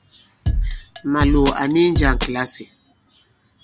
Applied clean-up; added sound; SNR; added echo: none; Drum kit; 0 dB; none.